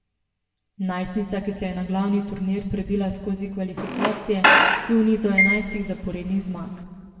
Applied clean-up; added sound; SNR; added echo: none; Squeak / Screech; -3 dB; reverberation time 1.9 s.